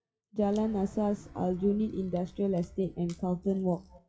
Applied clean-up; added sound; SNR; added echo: classical method WPE with log-MMSE.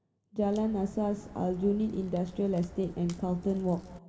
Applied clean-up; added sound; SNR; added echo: none; Crack; 18 dB; reverberation time 2.7 s.